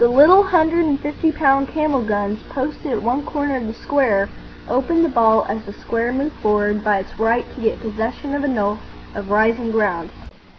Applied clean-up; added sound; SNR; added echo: none; none; none; none.